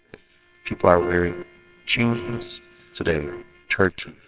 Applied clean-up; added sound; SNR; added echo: neural separator model SepFormer WHAMR!.